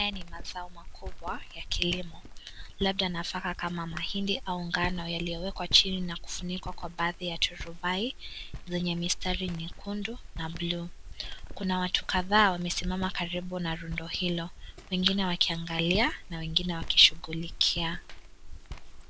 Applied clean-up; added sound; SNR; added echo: none; Walk, footsteps; 7 dB; none.